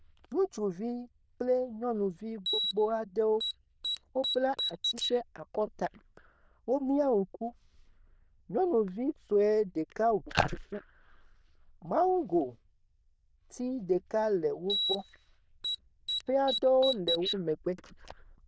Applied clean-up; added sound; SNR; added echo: neural diffusion model UNIVERSE++.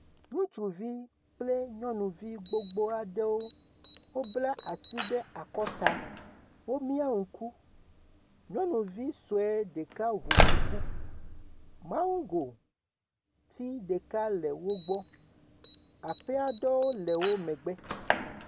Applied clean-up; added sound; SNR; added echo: none; Slam; 0 dB; none.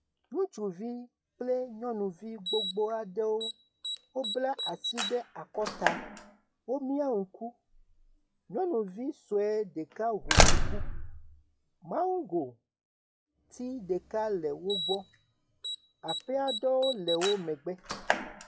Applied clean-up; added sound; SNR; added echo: classical method log-MMSE.